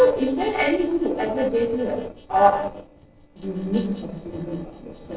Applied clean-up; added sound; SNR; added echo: neural separator model SepFormer DNS4.